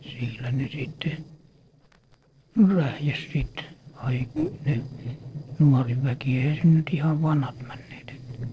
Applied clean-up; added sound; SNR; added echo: neural separator model SepFormer DNS4.